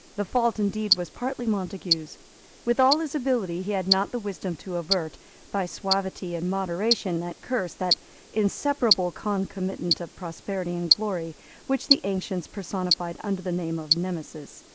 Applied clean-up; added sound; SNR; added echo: none; Tick-tock; 4 dB; none.